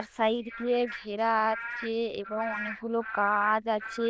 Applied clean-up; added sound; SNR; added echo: neural diffusion model UNIVERSE++.